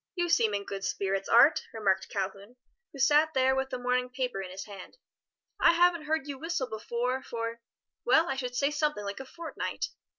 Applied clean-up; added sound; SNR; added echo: none; none; none; none.